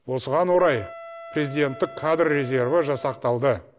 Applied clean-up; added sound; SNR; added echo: none; Wind instrument, woodwind instrument; 17 dB; none.